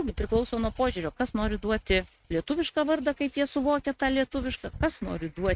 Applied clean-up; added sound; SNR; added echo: neural mask model RNNoise.